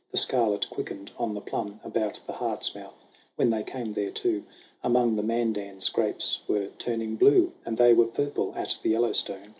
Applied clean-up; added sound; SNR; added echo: none; none; none; none.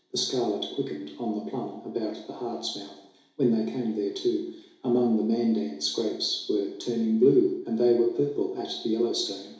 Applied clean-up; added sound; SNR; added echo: none; none; none; reverberation time 0.7 s.